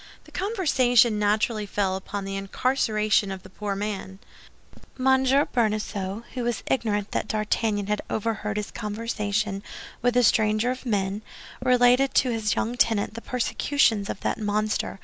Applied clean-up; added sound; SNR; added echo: none; none; none; none.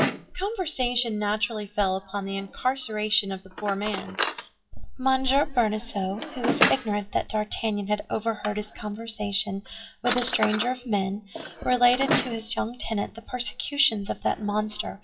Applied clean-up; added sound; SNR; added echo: classical method WPE with log-MMSE.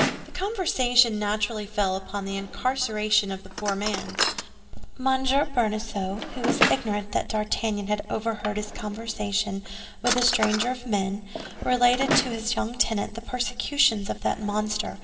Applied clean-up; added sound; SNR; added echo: none; Drawer open or close; 7 dB; reverberation time 2.8 s.